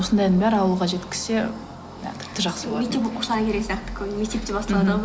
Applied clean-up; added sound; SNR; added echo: none; none; none; none.